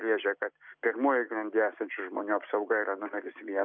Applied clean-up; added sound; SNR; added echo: none; none; none; none.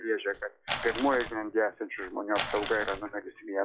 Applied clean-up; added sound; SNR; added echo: classical method log-MMSE.